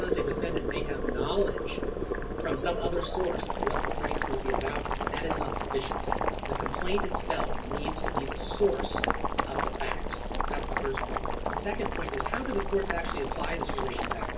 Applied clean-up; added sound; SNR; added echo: none; Boiling; -4 dB; reverberation time 0.3 s.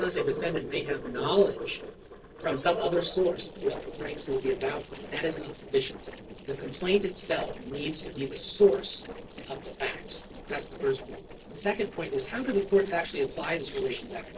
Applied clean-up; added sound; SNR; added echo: neural separator model SepFormer DNS4.